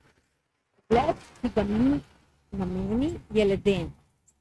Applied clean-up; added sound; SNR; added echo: neural mask model RNNoise.